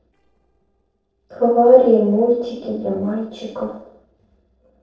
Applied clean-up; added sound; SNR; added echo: neural separator model SepFormer DNS4.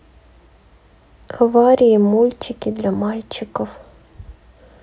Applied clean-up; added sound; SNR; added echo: none; none; none; none.